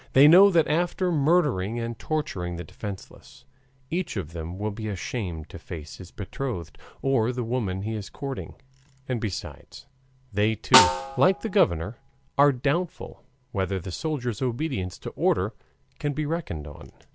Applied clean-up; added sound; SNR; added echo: none; Snare drum; 1 dB; none.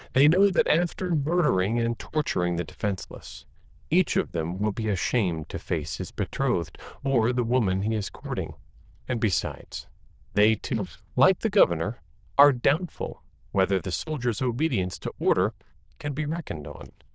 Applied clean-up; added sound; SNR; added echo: neural diffusion model UNIVERSE++.